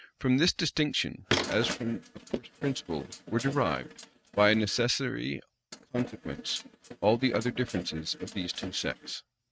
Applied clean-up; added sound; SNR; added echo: neural mask model RNNoise.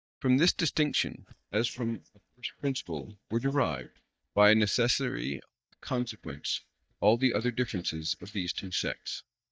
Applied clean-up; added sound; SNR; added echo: neural mask model DeepFilterNet 3.